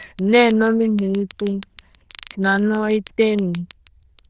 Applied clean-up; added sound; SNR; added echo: neural diffusion model UNIVERSE++.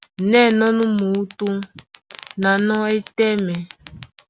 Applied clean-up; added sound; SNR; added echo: none; none; none; none.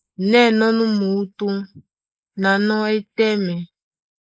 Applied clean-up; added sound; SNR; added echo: neural mask model Resemble Enhance denoiser.